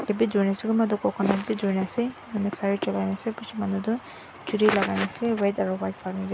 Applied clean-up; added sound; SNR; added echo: none; none; none; none.